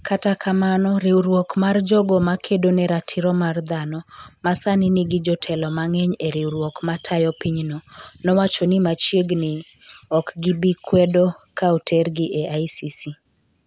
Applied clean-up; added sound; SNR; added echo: none; none; none; none.